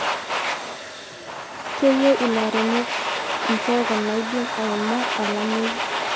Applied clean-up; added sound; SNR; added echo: none; Domestic sounds, home sounds; 2 dB; none.